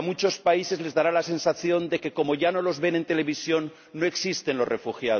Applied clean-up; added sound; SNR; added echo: none; none; none; none.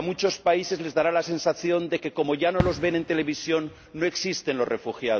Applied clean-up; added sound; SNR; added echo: none; Fireworks; 13 dB; none.